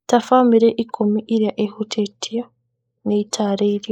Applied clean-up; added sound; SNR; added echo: neural mask model Resemble Enhance denoiser.